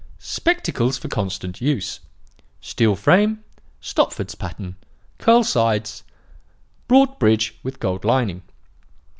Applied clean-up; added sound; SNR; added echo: none; none; none; none.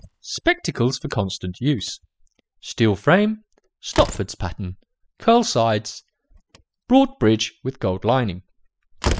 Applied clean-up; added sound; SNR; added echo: classical method spectral subtraction.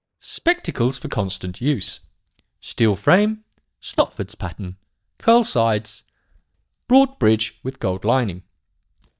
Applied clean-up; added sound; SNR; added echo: neural mask model DeepFilterNet 3.